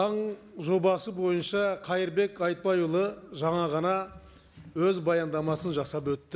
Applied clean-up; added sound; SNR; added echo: none; none; none; none.